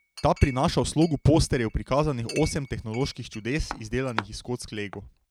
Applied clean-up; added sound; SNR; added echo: none; Chink, clink; 17 dB; none.